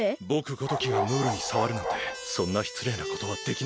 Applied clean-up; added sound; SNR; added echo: none; Bark; 4 dB; none.